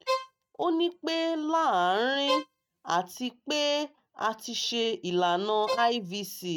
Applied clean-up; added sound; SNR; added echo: neural mask model RNNoise.